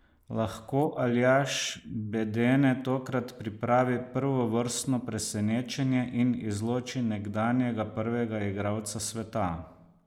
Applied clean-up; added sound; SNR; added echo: neural mask model Resemble Enhance denoiser.